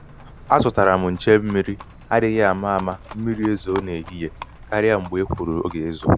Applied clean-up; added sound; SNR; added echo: none; Engine + Livestock, farm animals, working animals; 18 dB; none.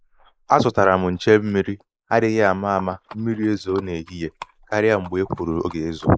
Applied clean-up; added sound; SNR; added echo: neural mask model Resemble Enhance denoiser.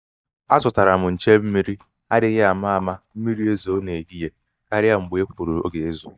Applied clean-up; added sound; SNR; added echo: neural mask model DeepFilterNet 3.